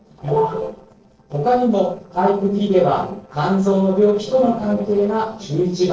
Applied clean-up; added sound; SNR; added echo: neural separator model SepFormer DNS4.